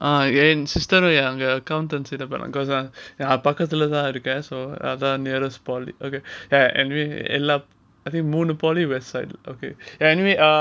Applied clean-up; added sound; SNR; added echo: none; none; none; none.